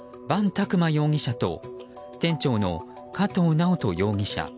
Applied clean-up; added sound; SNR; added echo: none; none; none; none.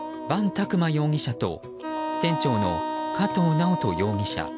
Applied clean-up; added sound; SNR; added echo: none; Wind instrument, woodwind instrument; 5 dB; none.